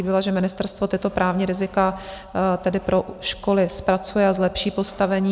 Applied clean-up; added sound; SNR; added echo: none; none; none; none.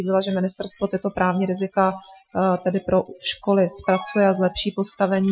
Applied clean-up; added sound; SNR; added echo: classical method Wiener filter.